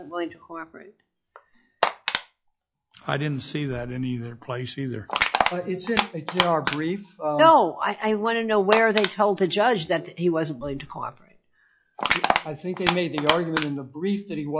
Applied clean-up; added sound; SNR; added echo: classical method log-MMSE.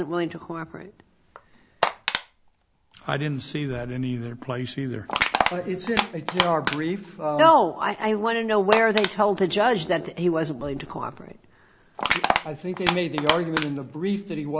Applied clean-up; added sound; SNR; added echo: none; Crushing; 6 dB; none.